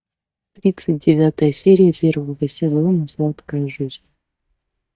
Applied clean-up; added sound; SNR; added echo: neural mask model DeepFilterNet 3.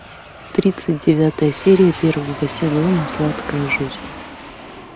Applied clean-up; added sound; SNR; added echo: none; Aircraft; 12 dB; none.